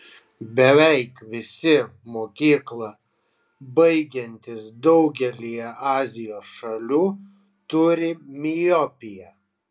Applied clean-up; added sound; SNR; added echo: none; none; none; none.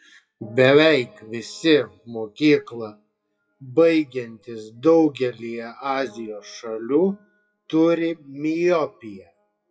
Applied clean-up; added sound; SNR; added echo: classical method WPE with log-MMSE.